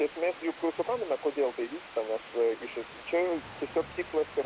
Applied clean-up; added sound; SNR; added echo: none; Water; 14 dB; none.